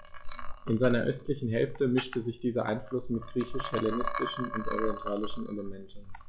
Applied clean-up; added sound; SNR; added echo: classical method log-MMSE.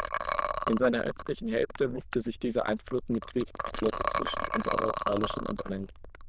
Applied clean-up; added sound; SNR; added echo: neural diffusion model UNIVERSE++.